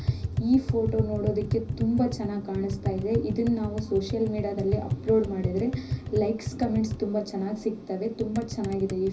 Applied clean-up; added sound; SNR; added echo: none; Tap; 5 dB; reverberation time 0.5 s.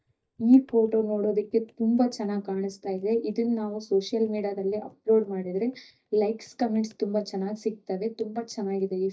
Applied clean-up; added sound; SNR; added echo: neural mask model DeepFilterNet 3.